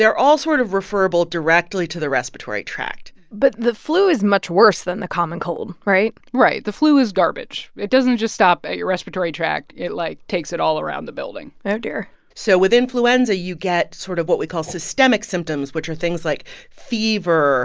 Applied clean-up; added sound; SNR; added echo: none; Whoosh, swoosh, swish; 20 dB; none.